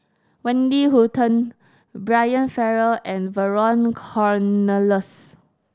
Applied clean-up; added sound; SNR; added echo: none; none; none; none.